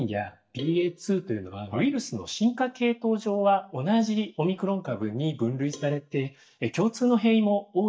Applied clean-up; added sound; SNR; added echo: neural mask model DeepFilterNet 3.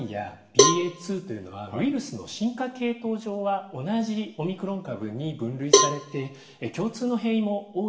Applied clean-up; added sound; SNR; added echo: none; Cowbell; -3 dB; reverberation time 0.8 s.